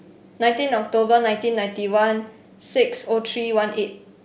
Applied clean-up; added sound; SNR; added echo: none; none; none; none.